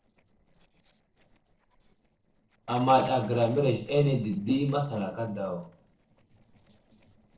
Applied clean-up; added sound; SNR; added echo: neural separator model SepFormer DNS4.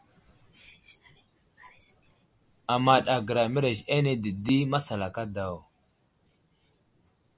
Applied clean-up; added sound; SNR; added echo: none; none; none; none.